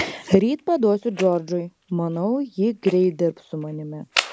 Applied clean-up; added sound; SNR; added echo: none; Fire; 13 dB; none.